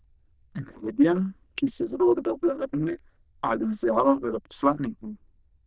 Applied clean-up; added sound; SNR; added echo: neural diffusion model UNIVERSE++.